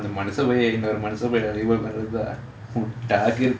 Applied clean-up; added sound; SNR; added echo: none; none; none; none.